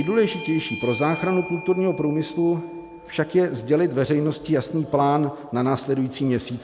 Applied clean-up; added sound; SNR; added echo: none; Bell / Doorbell; 18 dB; none.